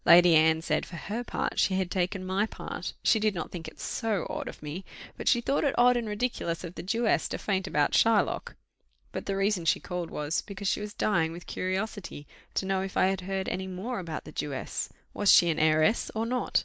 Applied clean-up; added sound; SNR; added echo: none; none; none; none.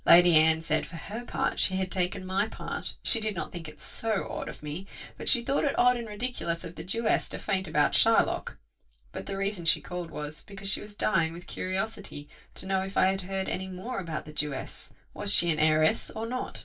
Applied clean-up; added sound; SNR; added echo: none; none; none; reverberation time 0.1 s.